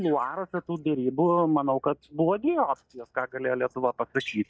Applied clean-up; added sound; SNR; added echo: neural mask model DeepFilterNet 3.